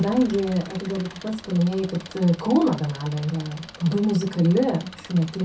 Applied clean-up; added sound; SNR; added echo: none; Engine; 18 dB; reverberation time 0.3 s.